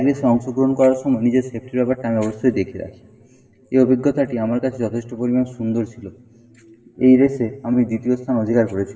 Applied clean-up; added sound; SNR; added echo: none; none; none; reverberation time 1.7 s.